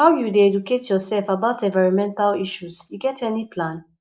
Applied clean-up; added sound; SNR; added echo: neural mask model Resemble Enhance denoiser.